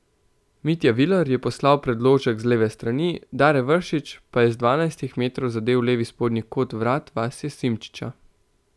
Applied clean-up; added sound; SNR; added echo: none; none; none; none.